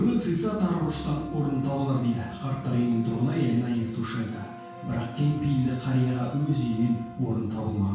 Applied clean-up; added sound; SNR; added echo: none; Brass instrument; 18 dB; reverberation time 0.6 s.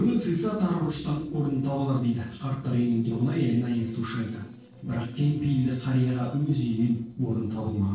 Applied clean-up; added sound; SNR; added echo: neural separator model SepFormer DNS4.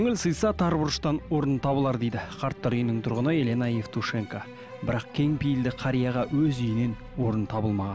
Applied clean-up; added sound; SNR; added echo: none; none; none; none.